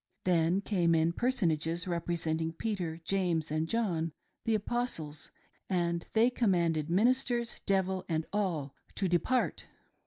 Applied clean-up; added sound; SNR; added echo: none; none; none; none.